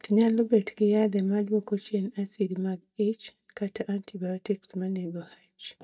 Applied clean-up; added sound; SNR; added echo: neural mask model DeepFilterNet 3.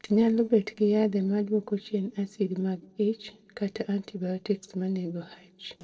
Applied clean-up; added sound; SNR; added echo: neural separator model SepFormer DNS4.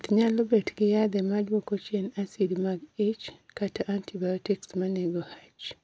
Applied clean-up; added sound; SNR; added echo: none; none; none; none.